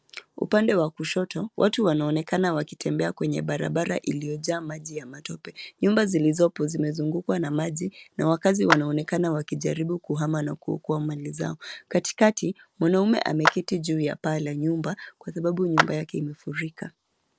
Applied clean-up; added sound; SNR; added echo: none; Clapping; 5 dB; none.